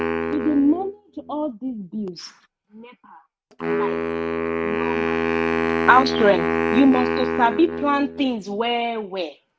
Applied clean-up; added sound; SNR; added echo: neural mask model RNNoise.